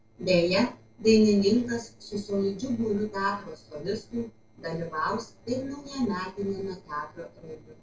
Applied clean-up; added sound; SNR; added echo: neural separator model SepFormer DNS4.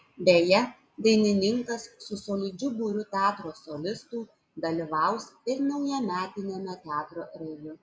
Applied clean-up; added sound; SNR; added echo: none; none; none; none.